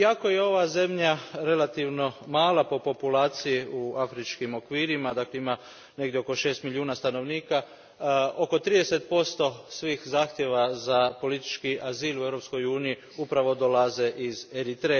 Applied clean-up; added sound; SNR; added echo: none; none; none; none.